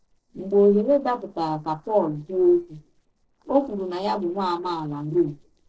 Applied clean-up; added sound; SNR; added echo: neural separator model SepFormer DNS4.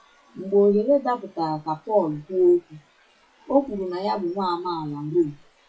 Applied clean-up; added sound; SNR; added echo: classical method WPE with log-MMSE.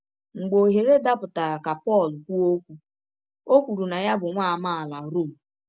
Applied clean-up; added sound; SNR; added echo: none; none; none; none.